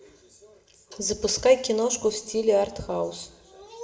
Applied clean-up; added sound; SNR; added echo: none; none; none; reverberation time 0.8 s.